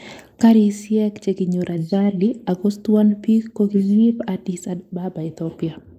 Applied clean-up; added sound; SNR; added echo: neural mask model Resemble Enhance denoiser.